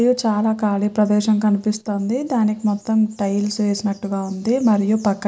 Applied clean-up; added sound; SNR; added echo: none; none; none; none.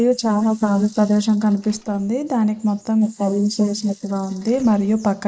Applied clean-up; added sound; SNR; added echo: neural mask model Resemble Enhance denoiser.